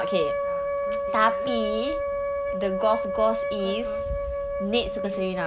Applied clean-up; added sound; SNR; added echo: none; Wind instrument, woodwind instrument; 0 dB; none.